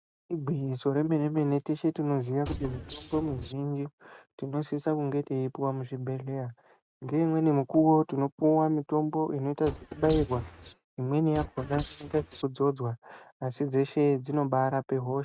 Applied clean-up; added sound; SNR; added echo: neural mask model RNNoise.